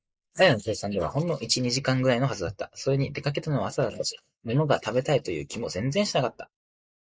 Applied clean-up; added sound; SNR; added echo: neural mask model Resemble Enhance denoiser.